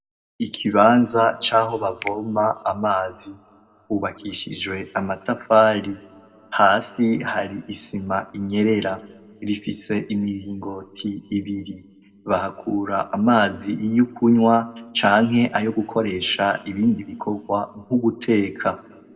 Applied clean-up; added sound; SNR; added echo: none; Finger snapping; 17 dB; reverberation time 1.2 s.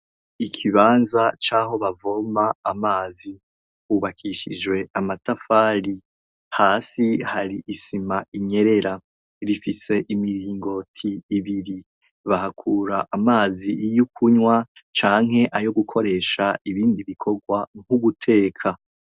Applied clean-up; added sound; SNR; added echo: none; none; none; none.